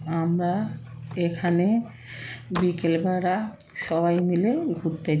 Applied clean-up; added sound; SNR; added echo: none; Slam; 20 dB; none.